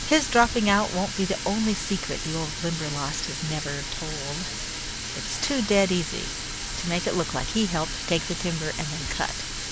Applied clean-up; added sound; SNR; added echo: none; Water tap, faucet; 5 dB; none.